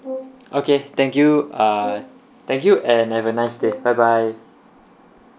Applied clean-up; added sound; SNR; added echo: none; Brass instrument; 17 dB; none.